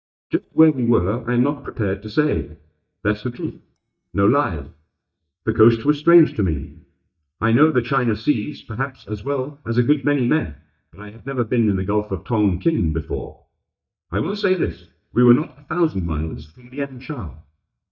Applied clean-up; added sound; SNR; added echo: neural mask model DeepFilterNet 3.